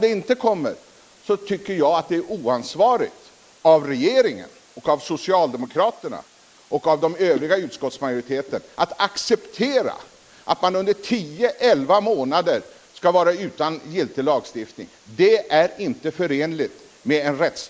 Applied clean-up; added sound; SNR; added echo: neural mask model Resemble Enhance denoiser.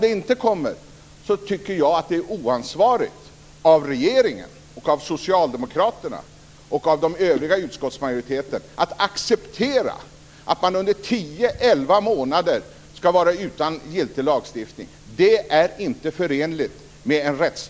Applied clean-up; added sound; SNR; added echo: none; none; none; none.